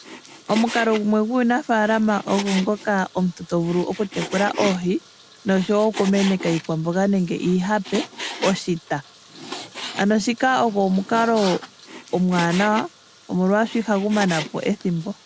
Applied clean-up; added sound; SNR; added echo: none; Frying (food); 13 dB; none.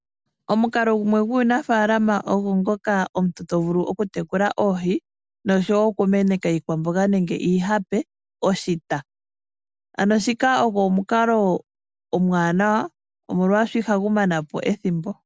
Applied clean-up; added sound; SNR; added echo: none; none; none; none.